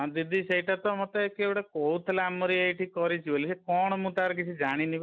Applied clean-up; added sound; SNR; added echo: none; none; none; none.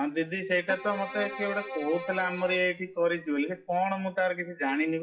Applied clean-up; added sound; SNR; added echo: classical method WPE with log-MMSE.